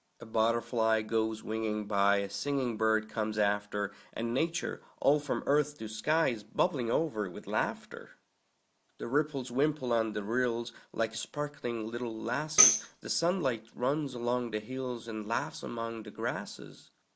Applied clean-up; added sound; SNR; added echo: none; Tambourine; -2 dB; none.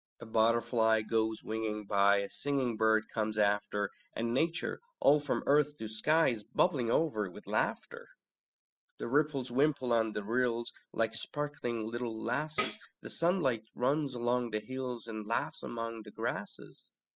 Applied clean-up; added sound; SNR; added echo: classical method spectral subtraction.